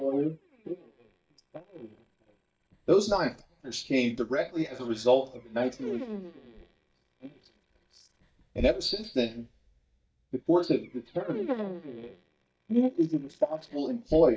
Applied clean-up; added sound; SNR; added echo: neural mask model DeepFilterNet 3.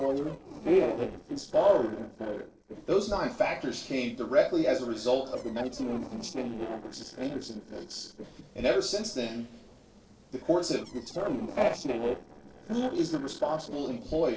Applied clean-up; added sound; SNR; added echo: neural separator model SepFormer DNS4.